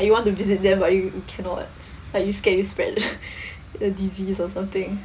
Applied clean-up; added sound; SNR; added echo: none; none; none; none.